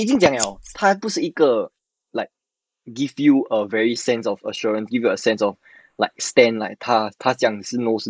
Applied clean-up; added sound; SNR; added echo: neural mask model Resemble Enhance denoiser.